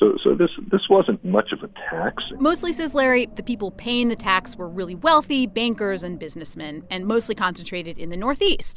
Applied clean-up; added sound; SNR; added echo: none; Wind; 13 dB; none.